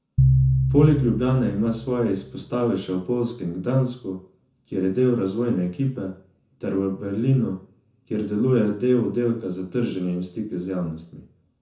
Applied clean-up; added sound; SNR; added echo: none; Piano; 1 dB; reverberation time 0.6 s.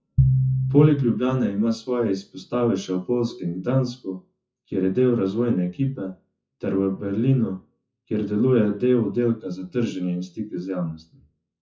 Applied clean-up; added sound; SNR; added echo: classical method WPE with log-MMSE.